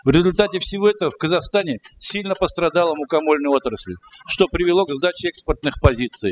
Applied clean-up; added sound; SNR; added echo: classical method spectral subtraction.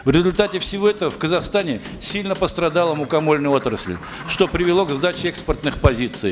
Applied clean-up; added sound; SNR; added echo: none; Hammer / Wood + Bird; 17 dB; none.